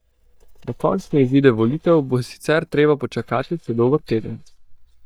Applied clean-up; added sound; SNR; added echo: neural mask model DeepFilterNet 3.